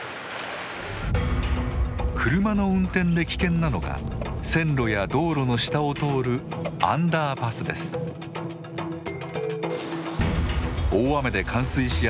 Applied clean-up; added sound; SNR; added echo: none; none; none; none.